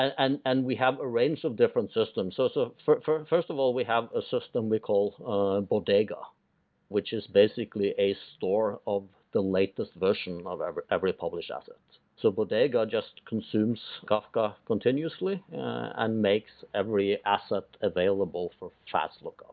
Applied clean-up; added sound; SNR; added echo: none; none; none; none.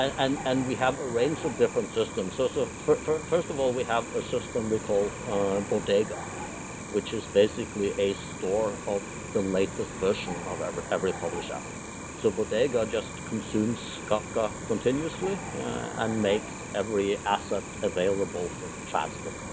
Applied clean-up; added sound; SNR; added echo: none; Cricket; 9 dB; none.